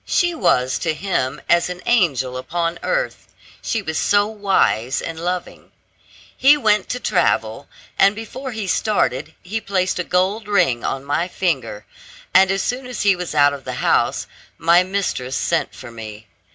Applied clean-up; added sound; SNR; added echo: none; none; none; none.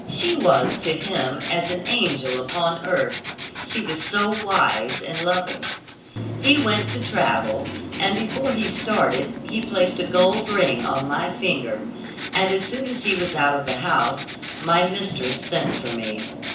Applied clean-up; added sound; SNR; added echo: none; Writing; 5 dB; reverberation time 0.9 s.